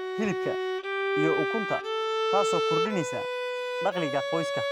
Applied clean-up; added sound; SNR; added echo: none; Bowed string instrument; -3 dB; none.